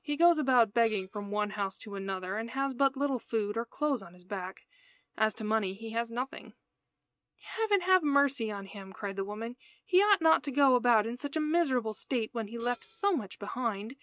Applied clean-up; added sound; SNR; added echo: neural mask model RNNoise.